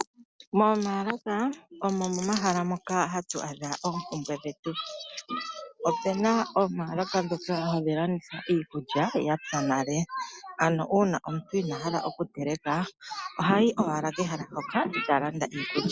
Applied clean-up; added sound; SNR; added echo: none; none; none; none.